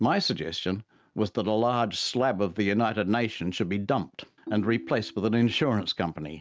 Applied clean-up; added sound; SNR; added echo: neural mask model RNNoise.